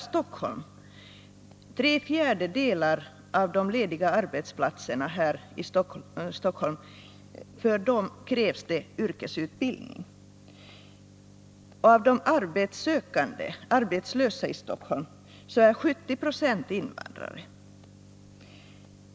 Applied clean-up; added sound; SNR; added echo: none; none; none; none.